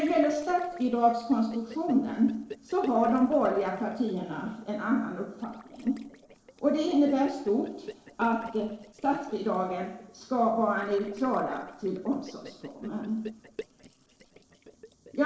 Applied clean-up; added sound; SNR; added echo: neural separator model SepFormer DNS4.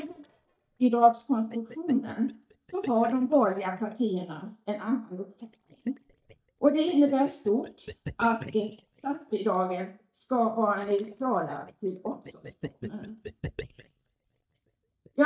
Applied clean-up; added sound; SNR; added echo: neural mask model DeepFilterNet 3.